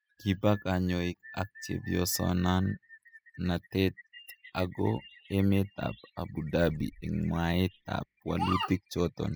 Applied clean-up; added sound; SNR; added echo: classical method spectral subtraction.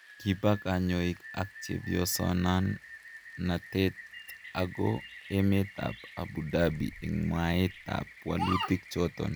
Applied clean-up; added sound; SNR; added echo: none; Bass drum + Rain; 17 dB; none.